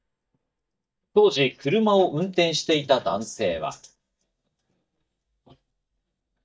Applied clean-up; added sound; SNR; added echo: neural mask model DeepFilterNet 3.